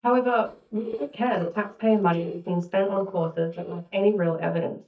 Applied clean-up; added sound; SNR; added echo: neural mask model DeepFilterNet 3.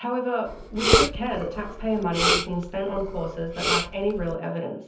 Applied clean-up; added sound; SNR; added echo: none; Respiratory sounds; -1 dB; reverberation time 0.7 s.